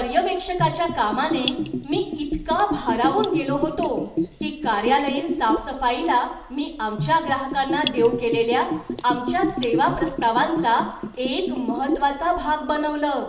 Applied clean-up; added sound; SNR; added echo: none; Bathtub (filling or washing) / Gurgling; 6 dB; reverberation time 0.6 s.